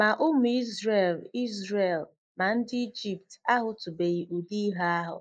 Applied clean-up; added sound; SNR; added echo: neural mask model Resemble Enhance denoiser.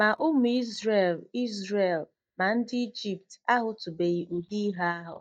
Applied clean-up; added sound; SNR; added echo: neural mask model DeepFilterNet 3.